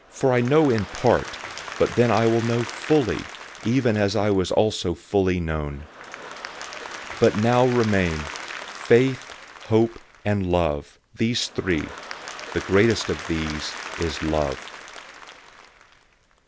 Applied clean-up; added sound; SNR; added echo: none; Applause / Crowd; 14 dB; none.